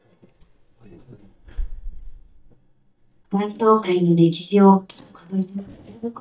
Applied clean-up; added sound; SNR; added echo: neural mask model DeepFilterNet 3.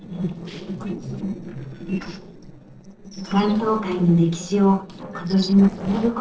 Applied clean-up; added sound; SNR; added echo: neural separator model SepFormer DNS4.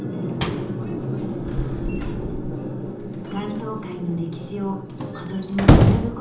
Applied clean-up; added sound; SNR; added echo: none; Squeak / Slam / Wood; -4 dB; reverberation time 0.6 s.